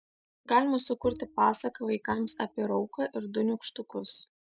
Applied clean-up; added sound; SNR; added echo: neural mask model DeepFilterNet 3.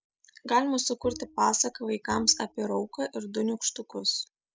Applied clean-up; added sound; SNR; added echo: none; Bowed string instrument; 17 dB; none.